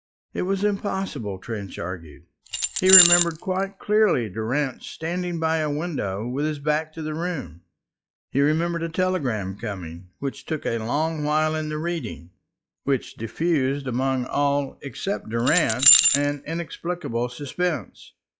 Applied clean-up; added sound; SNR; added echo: classical method log-MMSE.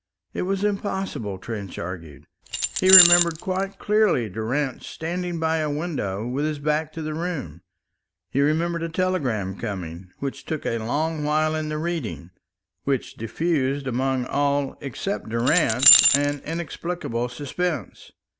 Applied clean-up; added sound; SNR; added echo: none; Keys jangling; -4 dB; none.